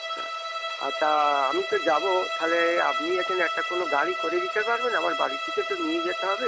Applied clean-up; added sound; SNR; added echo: none; Bowed string instrument; 3 dB; none.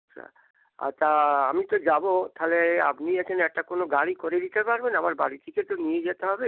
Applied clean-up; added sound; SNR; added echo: none; none; none; none.